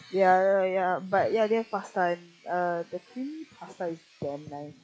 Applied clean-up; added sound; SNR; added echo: classical method log-MMSE.